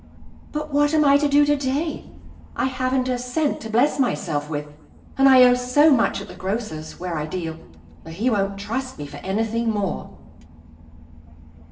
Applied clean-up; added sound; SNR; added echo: none; Engine / Boat, Water vehicle; 20 dB; reverberation time 0.7 s.